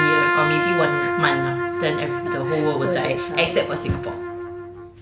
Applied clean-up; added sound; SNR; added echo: none; Trumpet; -1 dB; none.